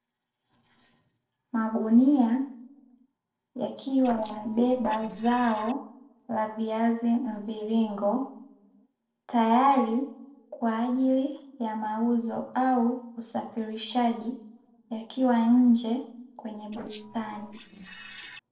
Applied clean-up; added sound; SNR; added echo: neural separator model SepFormer DNS4.